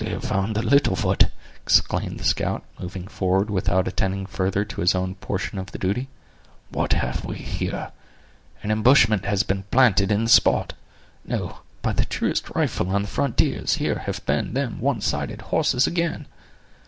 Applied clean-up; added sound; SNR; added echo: none; none; none; none.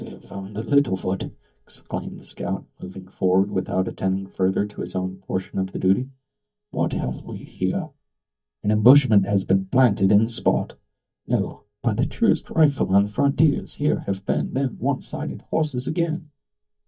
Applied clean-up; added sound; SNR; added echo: neural mask model DeepFilterNet 3.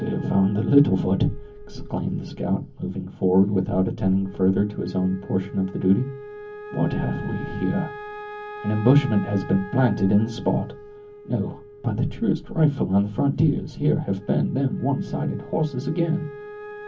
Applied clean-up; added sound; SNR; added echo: none; Wind instrument, woodwind instrument; 17 dB; reverberation time 0.3 s.